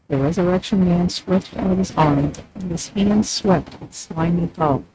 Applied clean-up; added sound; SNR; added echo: neural mask model RNNoise.